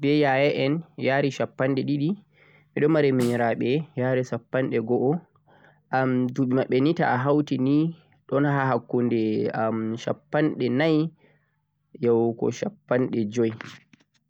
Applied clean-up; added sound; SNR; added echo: none; Snare drum; 18 dB; none.